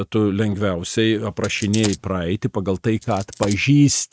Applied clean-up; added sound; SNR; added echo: neural mask model RNNoise.